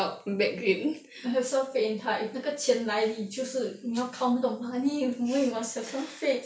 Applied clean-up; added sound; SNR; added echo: none; none; none; none.